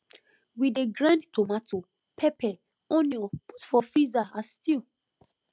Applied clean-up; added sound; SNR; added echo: none; none; none; none.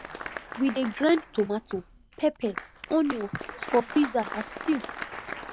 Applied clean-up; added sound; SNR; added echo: none; Applause; 11 dB; none.